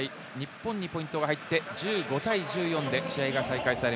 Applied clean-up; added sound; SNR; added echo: none; none; none; none.